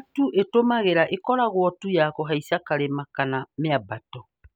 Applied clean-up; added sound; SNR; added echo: none; none; none; none.